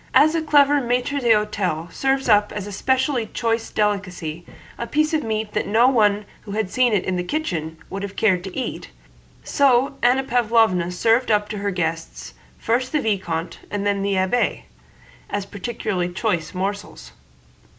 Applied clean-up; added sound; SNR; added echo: none; none; none; none.